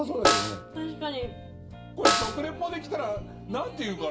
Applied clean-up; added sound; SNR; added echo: none; Snare drum; -3 dB; reverberation time 0.4 s.